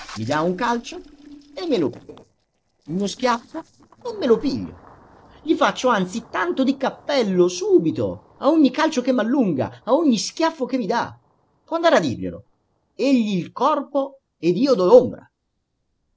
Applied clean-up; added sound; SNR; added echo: neural separator model SepFormer DNS4.